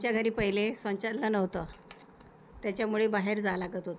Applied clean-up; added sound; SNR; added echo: none; none; none; none.